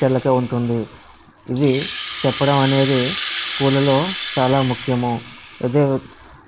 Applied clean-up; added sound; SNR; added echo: none; Rattle (instrument); 6 dB; none.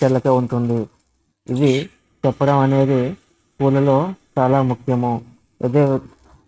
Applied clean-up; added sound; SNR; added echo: neural mask model RNNoise.